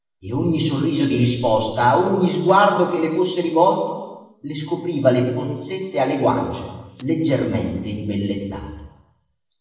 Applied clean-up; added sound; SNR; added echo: neural separator model SepFormer DNS4.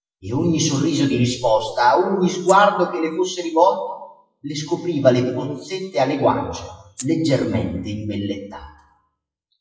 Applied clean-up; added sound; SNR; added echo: classical method WPE with log-MMSE.